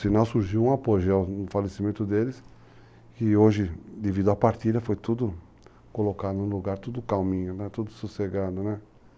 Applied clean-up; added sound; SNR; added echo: none; none; none; none.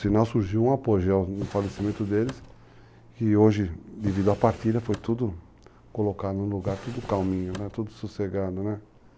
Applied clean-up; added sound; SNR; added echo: none; Drawer open or close; 16 dB; none.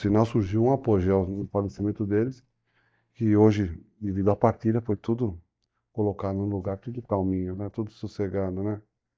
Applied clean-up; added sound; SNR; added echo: neural mask model DeepFilterNet 3.